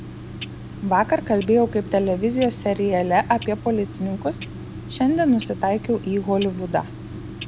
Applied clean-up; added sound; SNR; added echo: none; Clock; 11 dB; none.